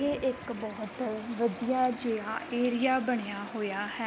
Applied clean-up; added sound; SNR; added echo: none; Toilet flush; 18 dB; none.